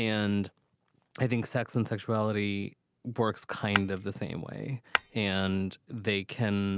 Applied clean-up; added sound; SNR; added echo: none; Shatter; 4 dB; none.